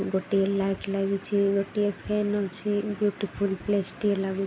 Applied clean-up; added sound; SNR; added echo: none; none; none; none.